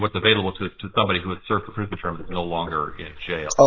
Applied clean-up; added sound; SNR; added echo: neural mask model Resemble Enhance denoiser.